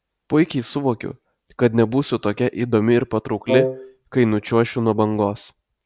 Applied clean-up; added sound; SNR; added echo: none; Wind instrument, woodwind instrument; 1 dB; none.